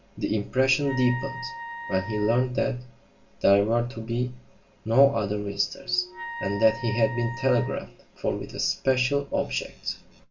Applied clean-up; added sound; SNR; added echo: none; Wind instrument, woodwind instrument; 13 dB; reverberation time 0.2 s.